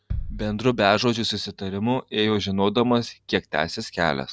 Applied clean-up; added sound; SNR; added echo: none; Bass drum; 15 dB; none.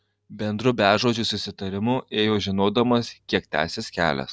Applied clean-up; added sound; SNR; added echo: none; none; none; none.